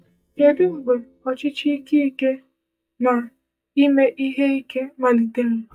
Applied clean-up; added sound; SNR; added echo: neural mask model DeepFilterNet 3.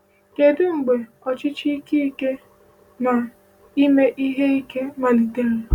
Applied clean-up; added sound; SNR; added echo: none; none; none; none.